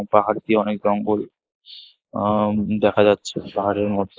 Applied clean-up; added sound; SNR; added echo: neural mask model Resemble Enhance denoiser.